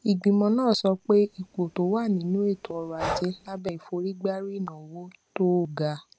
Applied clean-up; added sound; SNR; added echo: none; Breathing; 12 dB; none.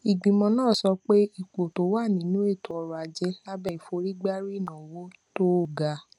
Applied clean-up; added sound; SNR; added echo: none; none; none; none.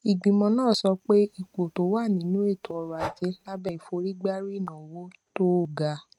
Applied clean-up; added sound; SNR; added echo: neural mask model RNNoise.